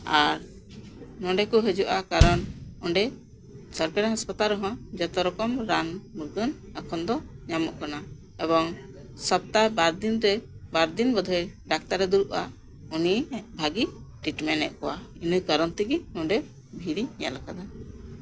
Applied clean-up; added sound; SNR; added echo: none; Bass drum; 2 dB; none.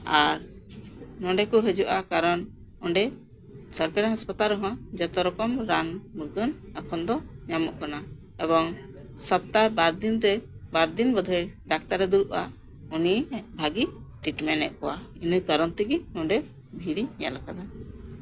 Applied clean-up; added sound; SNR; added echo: none; none; none; none.